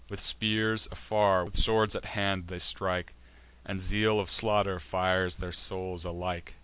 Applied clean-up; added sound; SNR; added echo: none; none; none; none.